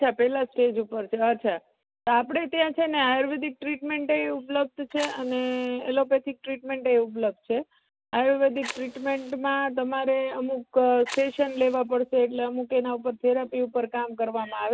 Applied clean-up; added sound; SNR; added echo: none; Fire; 17 dB; none.